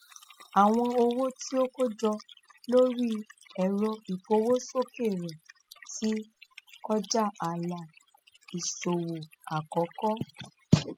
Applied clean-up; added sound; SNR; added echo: classical method spectral subtraction.